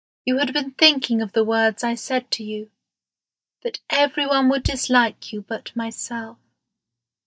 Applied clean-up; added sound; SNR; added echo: neural mask model DeepFilterNet 3.